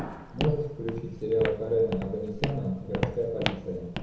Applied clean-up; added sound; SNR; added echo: none; Walk, footsteps; 6 dB; reverberation time 1.0 s.